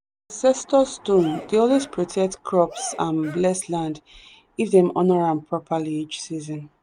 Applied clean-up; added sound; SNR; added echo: none; Cheering; 17 dB; none.